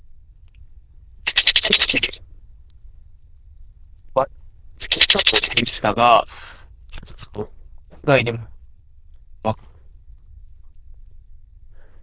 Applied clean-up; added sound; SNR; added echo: neural diffusion model UNIVERSE++.